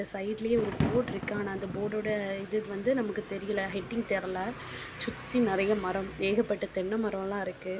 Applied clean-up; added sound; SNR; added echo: none; Thunder / Rain; 10 dB; none.